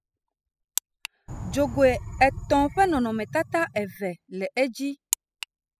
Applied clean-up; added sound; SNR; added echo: classical method spectral subtraction.